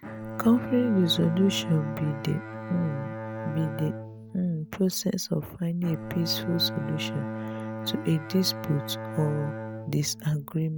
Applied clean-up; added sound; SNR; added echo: none; Bowed string instrument; 8 dB; none.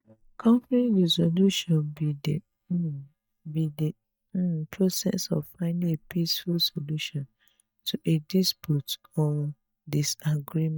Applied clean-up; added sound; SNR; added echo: neural mask model DeepFilterNet 3.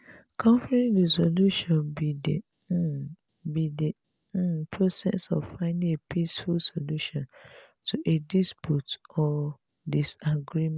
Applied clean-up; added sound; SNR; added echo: none; none; none; none.